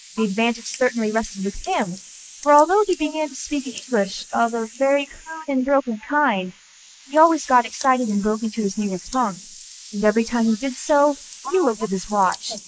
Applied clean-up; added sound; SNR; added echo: neural mask model Resemble Enhance denoiser.